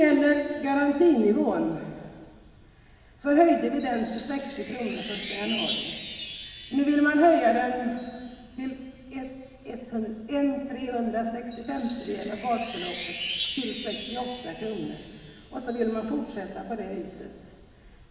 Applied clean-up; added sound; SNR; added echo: none; Wind chime; 14 dB; reverberation time 2.1 s.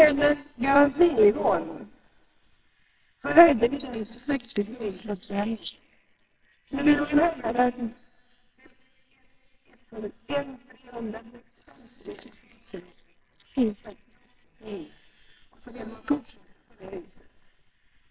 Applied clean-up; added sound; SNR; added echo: neural separator model SepFormer WHAMR!.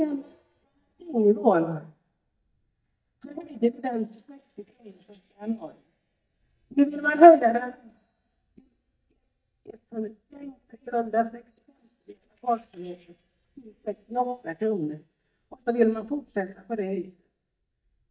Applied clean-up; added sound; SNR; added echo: neural mask model DeepFilterNet 3.